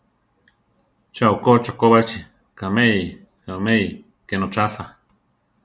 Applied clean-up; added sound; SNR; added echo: none; none; none; none.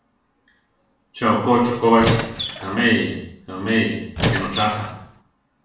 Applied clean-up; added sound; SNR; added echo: none; Squeak; 3 dB; reverberation time 0.7 s.